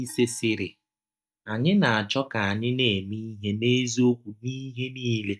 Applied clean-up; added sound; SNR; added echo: neural mask model DeepFilterNet 3.